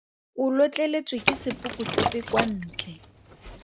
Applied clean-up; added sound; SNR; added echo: none; Liquid; 1 dB; none.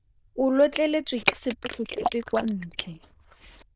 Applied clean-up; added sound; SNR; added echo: neural diffusion model UNIVERSE++.